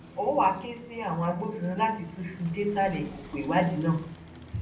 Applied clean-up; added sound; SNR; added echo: none; Bicycle; 18 dB; reverberation time 0.6 s.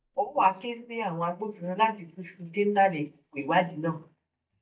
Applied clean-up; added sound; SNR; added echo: neural mask model DeepFilterNet 3.